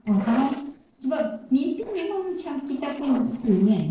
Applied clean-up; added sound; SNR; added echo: neural separator model SepFormer DNS4.